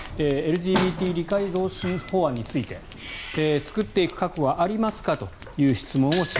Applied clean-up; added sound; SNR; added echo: none; Scissors; 11 dB; none.